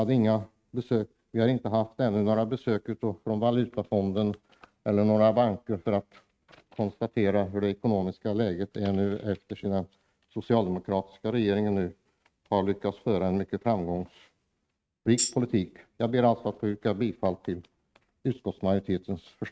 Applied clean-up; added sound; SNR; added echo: neural mask model RNNoise.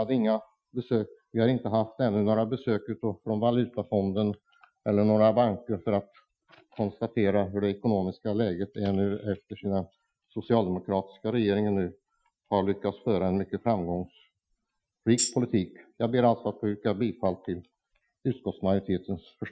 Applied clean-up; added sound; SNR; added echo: classical method Wiener filter.